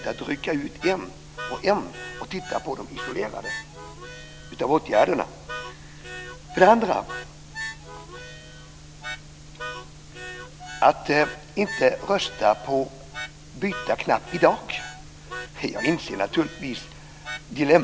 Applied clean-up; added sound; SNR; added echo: none; Harmonica; 14 dB; none.